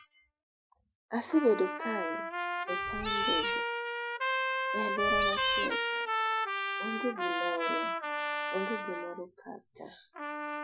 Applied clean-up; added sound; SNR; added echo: classical method Wiener filter.